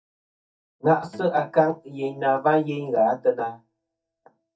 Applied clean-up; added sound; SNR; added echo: neural mask model DeepFilterNet 3.